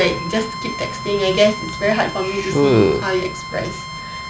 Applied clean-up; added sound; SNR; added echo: none; Bowed string instrument; 11 dB; none.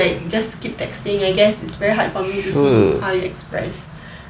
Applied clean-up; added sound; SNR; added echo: none; none; none; none.